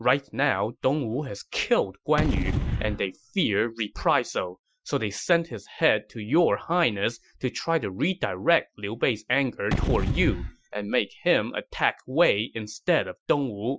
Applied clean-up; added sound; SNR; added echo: classical method Wiener filter.